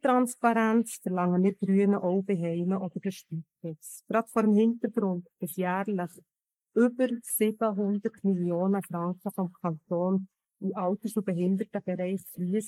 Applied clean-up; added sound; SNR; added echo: neural mask model Resemble Enhance denoiser.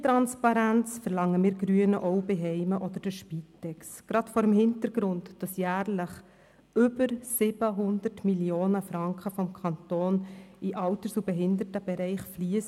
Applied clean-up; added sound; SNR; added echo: none; none; none; none.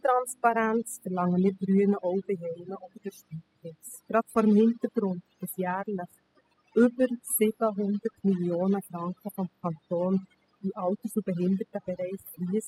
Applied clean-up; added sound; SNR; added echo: classical method spectral subtraction.